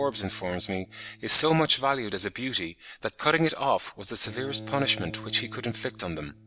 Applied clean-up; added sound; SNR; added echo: none; Bowed string instrument; 17 dB; none.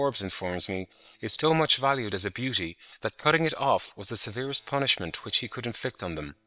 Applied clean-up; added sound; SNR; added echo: neural separator model SepFormer WHAM!.